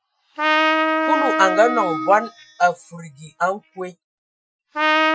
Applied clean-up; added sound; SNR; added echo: classical method Wiener filter.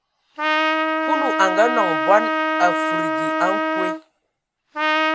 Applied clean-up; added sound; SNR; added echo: none; Trumpet; -2 dB; none.